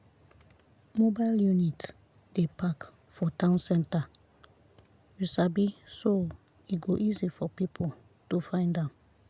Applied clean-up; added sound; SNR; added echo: none; none; none; none.